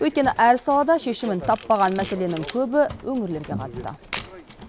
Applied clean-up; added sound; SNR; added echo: none; Camera + Run; 16 dB; none.